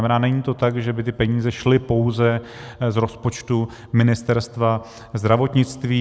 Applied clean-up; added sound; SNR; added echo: none; none; none; none.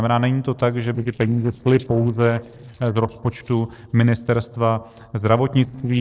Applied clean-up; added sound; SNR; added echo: neural separator model SepFormer DNS4.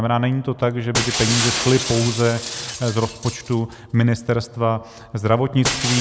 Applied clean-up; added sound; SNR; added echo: none; Shatter; 7 dB; none.